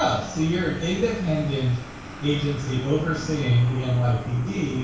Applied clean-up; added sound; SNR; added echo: none; Vehicle; 12 dB; reverberation time 0.6 s.